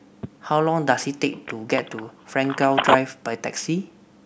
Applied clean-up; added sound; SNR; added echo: none; Telephone; 6 dB; none.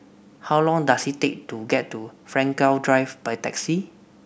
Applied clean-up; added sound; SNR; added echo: none; none; none; none.